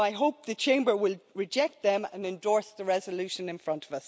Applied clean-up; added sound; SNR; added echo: none; none; none; none.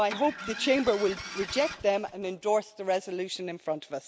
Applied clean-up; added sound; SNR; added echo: none; Engine starting; 12 dB; none.